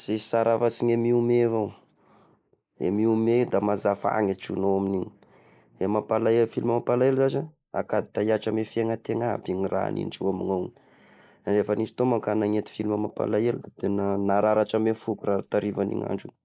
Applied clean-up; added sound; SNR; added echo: neural mask model Resemble Enhance denoiser.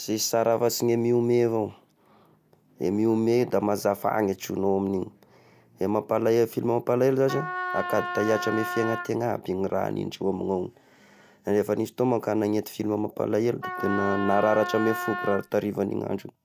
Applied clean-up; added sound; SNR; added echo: none; Wind instrument, woodwind instrument; 6 dB; none.